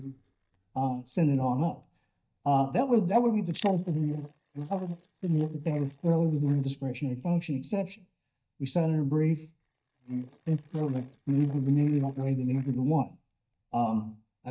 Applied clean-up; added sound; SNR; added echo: neural mask model DeepFilterNet 3.